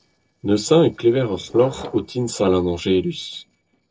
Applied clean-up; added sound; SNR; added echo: neural separator model SepFormer DNS4.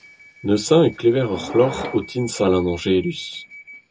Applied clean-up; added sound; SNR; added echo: none; Subway, metro, underground / Door; 16 dB; reverberation time 0.2 s.